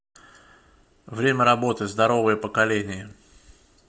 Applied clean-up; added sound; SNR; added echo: none; none; none; none.